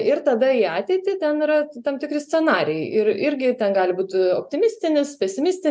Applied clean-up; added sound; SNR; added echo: none; none; none; none.